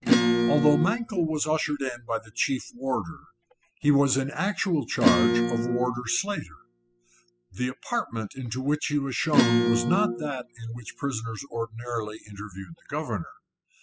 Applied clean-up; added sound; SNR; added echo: classical method spectral subtraction.